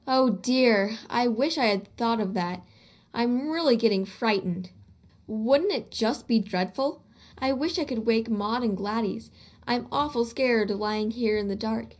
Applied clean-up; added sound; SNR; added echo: none; none; none; reverberation time 0.5 s.